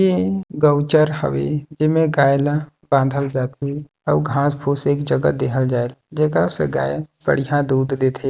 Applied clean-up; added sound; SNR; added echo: none; none; none; none.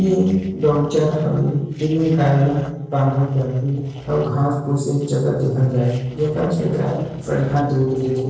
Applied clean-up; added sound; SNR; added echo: neural separator model SepFormer DNS4.